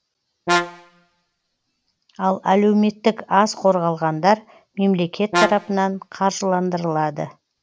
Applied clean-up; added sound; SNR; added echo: none; Brass instrument; 5 dB; none.